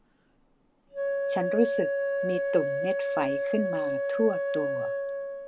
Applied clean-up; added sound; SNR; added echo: none; Wind instrument, woodwind instrument; -2 dB; none.